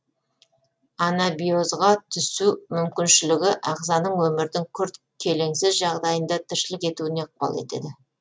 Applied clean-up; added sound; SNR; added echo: none; none; none; none.